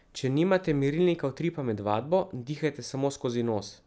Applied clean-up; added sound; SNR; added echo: none; none; none; none.